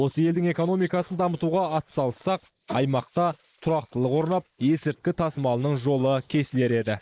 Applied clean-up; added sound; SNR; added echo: neural mask model Resemble Enhance denoiser.